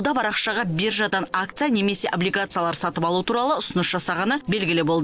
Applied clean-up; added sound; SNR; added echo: none; none; none; none.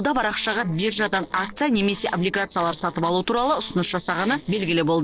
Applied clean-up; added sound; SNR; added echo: neural separator model SepFormer DNS4.